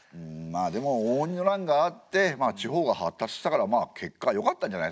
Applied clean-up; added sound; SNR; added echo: none; none; none; none.